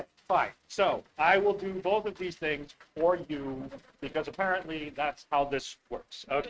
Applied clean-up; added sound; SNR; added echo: neural mask model RNNoise.